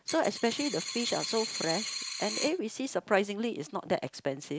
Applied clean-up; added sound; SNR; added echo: none; Coin (dropping); 5 dB; none.